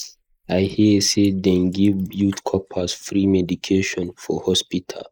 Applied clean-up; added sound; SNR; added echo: neural mask model Resemble Enhance denoiser.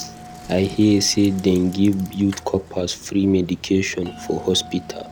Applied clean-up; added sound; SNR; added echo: none; Bell + Bicycle; 19 dB; none.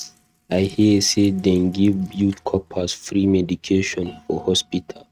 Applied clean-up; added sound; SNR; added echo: neural mask model RNNoise.